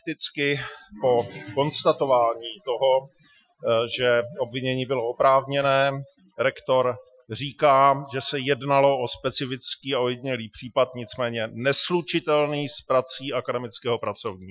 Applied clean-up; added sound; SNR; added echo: classical method Wiener filter.